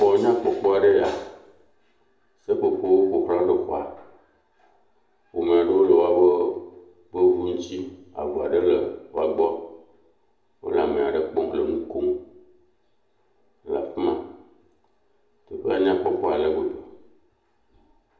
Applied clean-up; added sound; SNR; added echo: none; none; none; reverberation time 0.7 s.